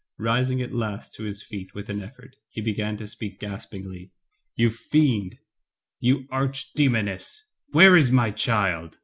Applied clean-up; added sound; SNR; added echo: none; none; none; none.